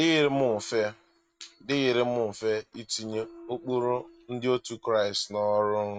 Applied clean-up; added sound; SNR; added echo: neural mask model RNNoise.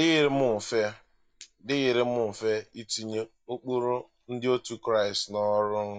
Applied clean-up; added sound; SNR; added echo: neural mask model DeepFilterNet 3.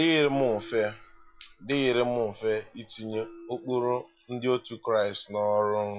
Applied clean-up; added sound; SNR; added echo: classical method log-MMSE.